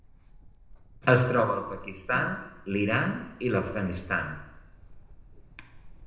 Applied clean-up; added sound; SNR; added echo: none; Bird; 19 dB; reverberation time 0.8 s.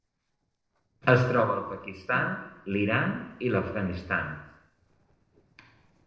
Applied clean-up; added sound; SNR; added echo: neural separator model SepFormer DNS4.